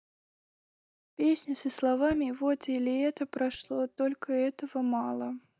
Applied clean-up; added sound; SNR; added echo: neural mask model DeepFilterNet 3.